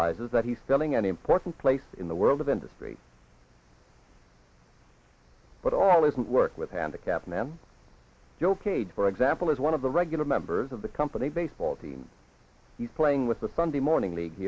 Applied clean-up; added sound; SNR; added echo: none; none; none; none.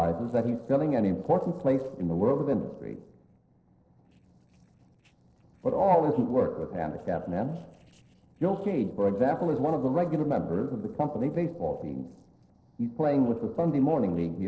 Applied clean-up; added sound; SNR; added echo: neural separator model SepFormer DNS4.